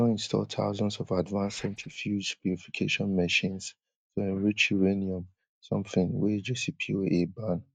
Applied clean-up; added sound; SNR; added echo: neural mask model DeepFilterNet 3.